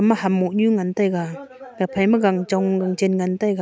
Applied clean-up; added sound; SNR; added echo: none; none; none; none.